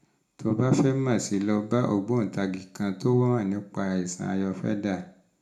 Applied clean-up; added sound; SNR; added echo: none; none; none; reverberation time 0.4 s.